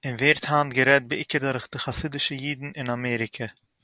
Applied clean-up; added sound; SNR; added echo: none; none; none; none.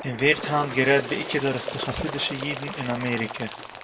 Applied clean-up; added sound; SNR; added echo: none; Bird; 9 dB; reverberation time 1.3 s.